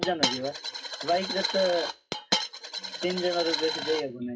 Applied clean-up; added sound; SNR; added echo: classical method WPE with log-MMSE.